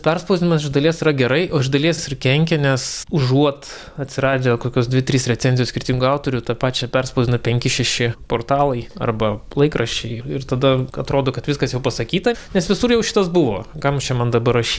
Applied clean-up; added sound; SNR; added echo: none; none; none; none.